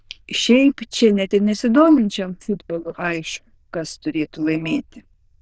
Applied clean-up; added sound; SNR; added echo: neural diffusion model UNIVERSE++.